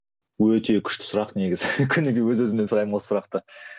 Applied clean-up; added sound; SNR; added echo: none; none; none; none.